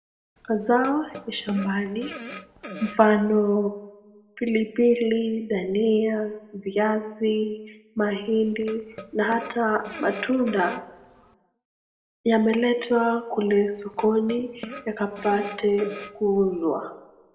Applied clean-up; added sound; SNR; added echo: none; Fart; 16 dB; reverberation time 0.8 s.